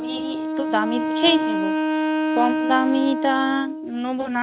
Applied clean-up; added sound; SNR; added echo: none; Wind instrument, woodwind instrument; 0 dB; none.